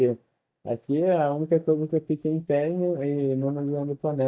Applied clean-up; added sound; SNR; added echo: neural mask model DeepFilterNet 3.